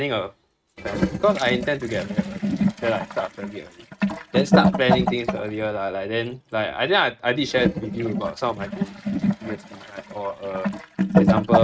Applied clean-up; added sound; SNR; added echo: neural mask model RNNoise.